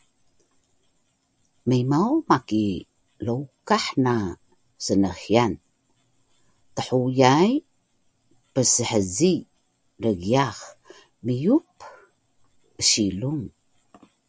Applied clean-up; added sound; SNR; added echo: none; none; none; none.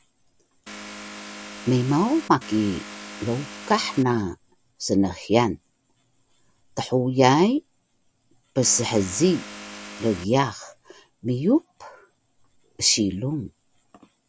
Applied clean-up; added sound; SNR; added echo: none; Vehicle; 13 dB; none.